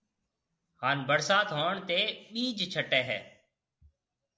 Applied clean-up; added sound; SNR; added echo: none; none; none; none.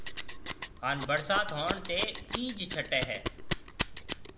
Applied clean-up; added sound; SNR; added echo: none; Scissors; -1 dB; none.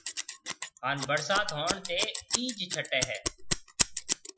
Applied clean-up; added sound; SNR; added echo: classical method Wiener filter.